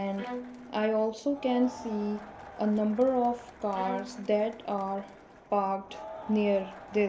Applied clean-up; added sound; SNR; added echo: none; Bowed string instrument + Crowd; 14 dB; none.